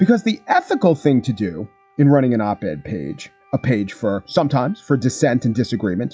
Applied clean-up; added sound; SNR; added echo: classical method log-MMSE.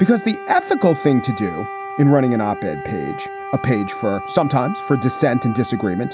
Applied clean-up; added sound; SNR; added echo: none; Wind instrument, woodwind instrument; 11 dB; none.